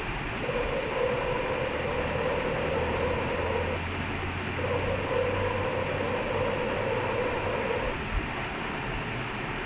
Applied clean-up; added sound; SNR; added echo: none; Subway, metro, underground + Chime; -3 dB; none.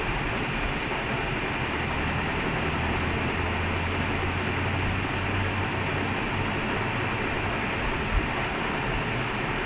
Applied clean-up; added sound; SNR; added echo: none; none; none; none.